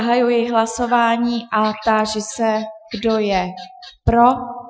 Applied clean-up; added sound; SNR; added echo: classical method Wiener filter.